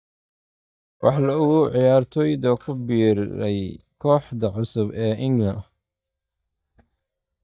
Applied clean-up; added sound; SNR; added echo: neural mask model DeepFilterNet 3.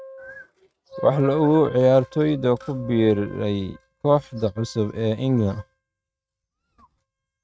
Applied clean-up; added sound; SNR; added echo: neural mask model RNNoise.